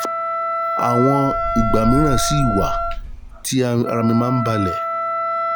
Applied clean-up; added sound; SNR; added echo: none; Wind + Wind instrument, woodwind instrument; 1 dB; none.